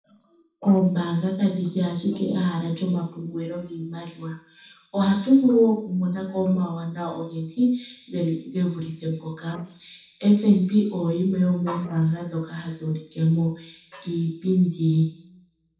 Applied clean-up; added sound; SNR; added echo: neural separator model SepFormer DNS4.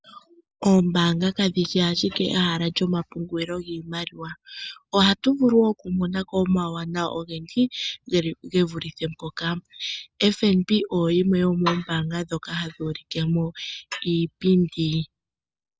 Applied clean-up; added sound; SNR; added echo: none; none; none; none.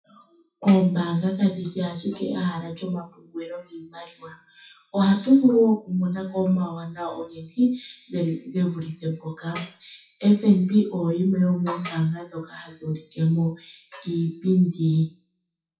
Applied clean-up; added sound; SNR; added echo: classical method WPE with log-MMSE.